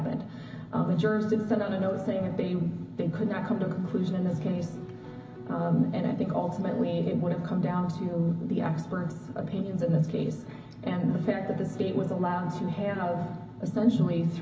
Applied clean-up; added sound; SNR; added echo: none; Piano; 19 dB; reverberation time 0.4 s.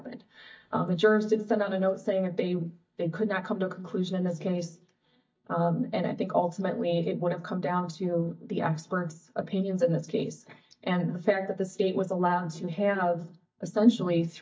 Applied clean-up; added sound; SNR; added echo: neural mask model DeepFilterNet 3.